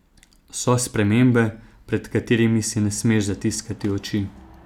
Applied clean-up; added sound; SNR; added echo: none; none; none; none.